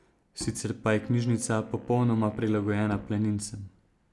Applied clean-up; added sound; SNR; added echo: none; Wind instrument, woodwind instrument + Bowed string instrument; 18 dB; none.